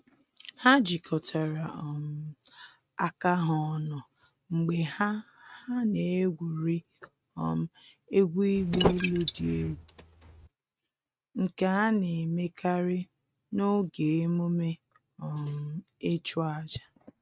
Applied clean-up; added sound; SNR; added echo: neural mask model RNNoise.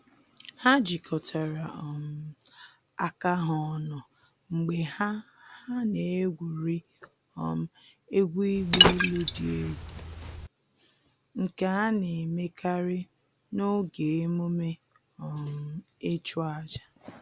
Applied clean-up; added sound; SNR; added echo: none; Liquid; -4 dB; none.